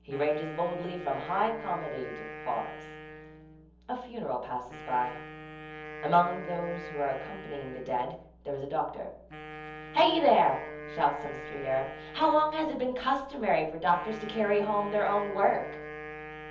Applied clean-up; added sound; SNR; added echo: none; Wind instrument, woodwind instrument; 13 dB; reverberation time 0.7 s.